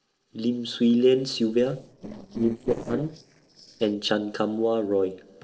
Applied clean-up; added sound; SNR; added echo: neural separator model SepFormer DNS4.